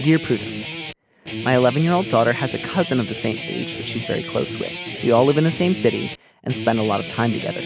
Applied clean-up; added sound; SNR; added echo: none; Guitar; 9 dB; none.